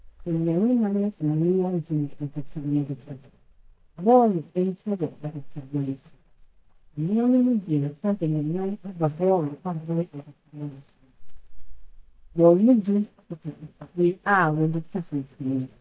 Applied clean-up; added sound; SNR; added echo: neural mask model DeepFilterNet 3.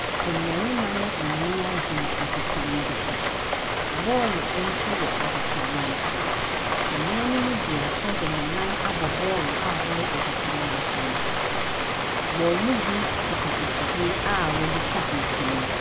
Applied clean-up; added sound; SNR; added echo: none; Rain; -5 dB; none.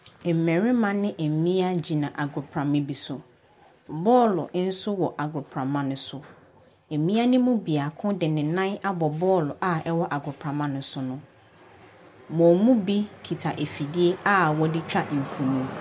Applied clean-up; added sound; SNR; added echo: none; none; none; none.